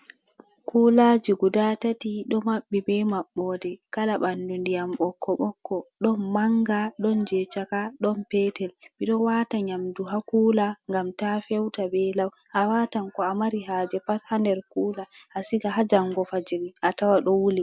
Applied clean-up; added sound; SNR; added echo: none; none; none; none.